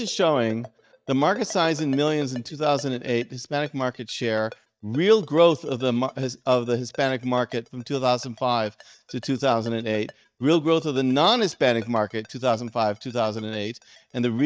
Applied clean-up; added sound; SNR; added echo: neural mask model DeepFilterNet 3.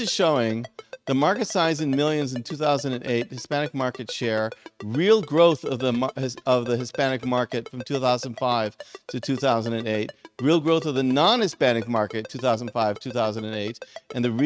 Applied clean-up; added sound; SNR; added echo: neural mask model RNNoise.